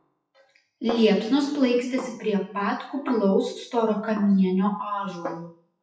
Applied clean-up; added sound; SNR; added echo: classical method WPE with log-MMSE.